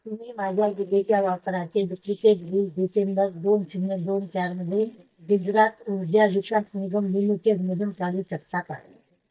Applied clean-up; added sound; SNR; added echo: neural mask model DeepFilterNet 3.